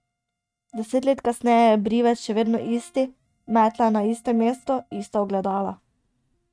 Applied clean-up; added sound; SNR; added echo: neural mask model RNNoise.